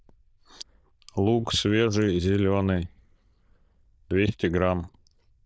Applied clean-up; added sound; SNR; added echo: neural diffusion model UNIVERSE++.